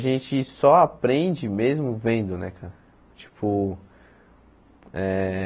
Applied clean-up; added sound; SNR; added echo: none; none; none; none.